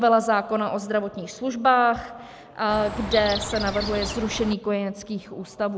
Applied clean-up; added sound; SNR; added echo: none; Chirp, tweet; 8 dB; none.